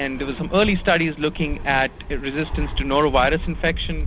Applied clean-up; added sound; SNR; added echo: none; Fixed-wing aircraft, airplane; 7 dB; none.